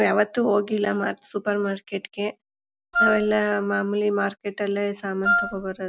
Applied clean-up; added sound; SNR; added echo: none; Wind instrument, woodwind instrument; 0 dB; none.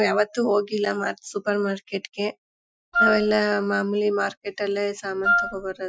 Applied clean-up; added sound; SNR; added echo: classical method Wiener filter.